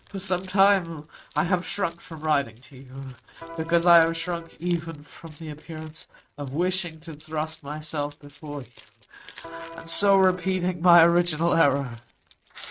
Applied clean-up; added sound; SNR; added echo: neural mask model RNNoise.